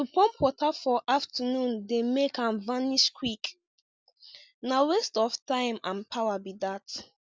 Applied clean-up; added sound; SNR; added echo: none; none; none; none.